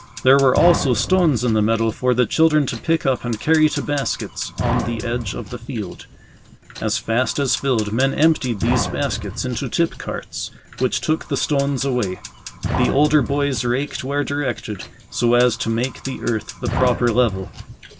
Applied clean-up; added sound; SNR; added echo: none; Fire; 10 dB; none.